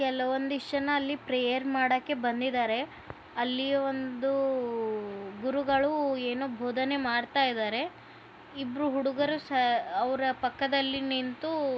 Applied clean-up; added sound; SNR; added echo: none; none; none; none.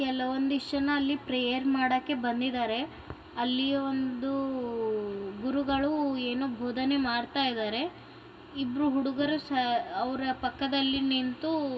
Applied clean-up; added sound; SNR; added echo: none; none; none; reverberation time 2.5 s.